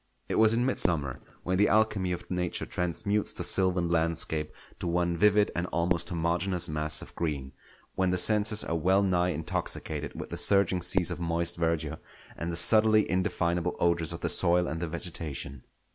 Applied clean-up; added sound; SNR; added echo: none; Fireworks; 16 dB; none.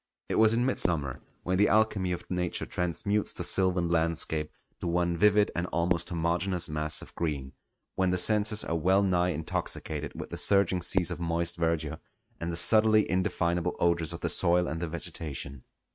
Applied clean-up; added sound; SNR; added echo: neural mask model RNNoise.